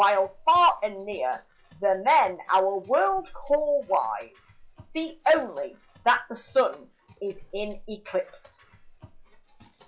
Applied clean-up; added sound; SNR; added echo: classical method log-MMSE.